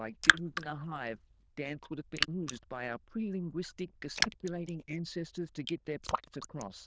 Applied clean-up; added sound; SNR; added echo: neural diffusion model UNIVERSE++.